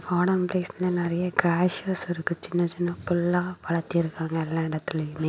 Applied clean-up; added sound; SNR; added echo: none; none; none; none.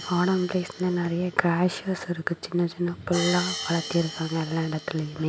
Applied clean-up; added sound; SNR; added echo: none; Hi-hat; 12 dB; none.